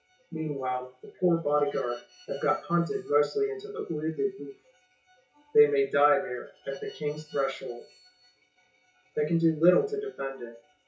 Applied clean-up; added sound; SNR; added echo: classical method WPE with log-MMSE.